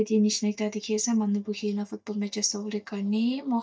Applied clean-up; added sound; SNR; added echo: neural mask model DeepFilterNet 3.